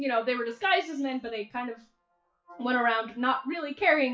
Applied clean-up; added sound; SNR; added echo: classical method WPE with log-MMSE.